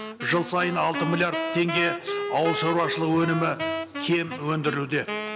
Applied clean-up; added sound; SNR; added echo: none; Wind instrument, woodwind instrument; 6 dB; none.